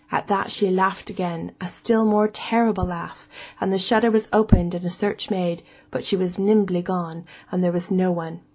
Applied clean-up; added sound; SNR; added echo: none; none; none; none.